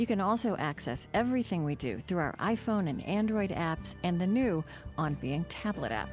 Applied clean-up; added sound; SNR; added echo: none; none; none; none.